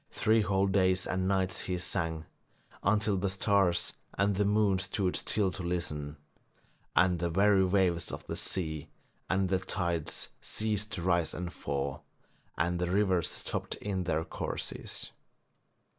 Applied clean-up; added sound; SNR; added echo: none; none; none; none.